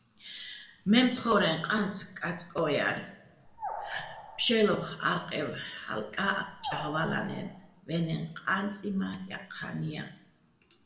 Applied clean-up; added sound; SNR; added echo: none; Animal; 10 dB; reverberation time 0.6 s.